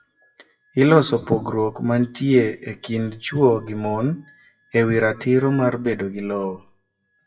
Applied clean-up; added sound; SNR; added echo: classical method WPE with log-MMSE.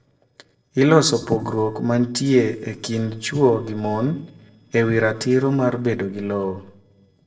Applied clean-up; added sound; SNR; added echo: neural separator model SepFormer DNS4.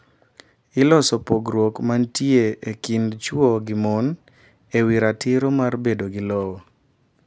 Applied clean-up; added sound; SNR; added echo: none; none; none; none.